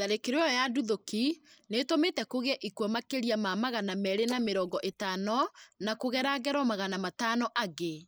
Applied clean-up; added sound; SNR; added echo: neural mask model Resemble Enhance denoiser.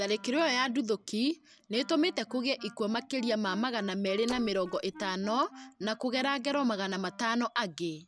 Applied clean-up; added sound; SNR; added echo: none; Splash, splatter + Wind instrument, woodwind instrument; 19 dB; none.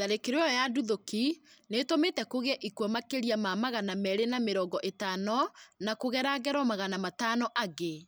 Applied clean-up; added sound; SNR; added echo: none; none; none; none.